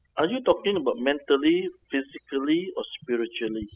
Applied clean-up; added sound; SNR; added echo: classical method spectral subtraction.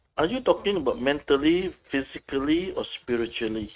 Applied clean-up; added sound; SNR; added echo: neural mask model RNNoise.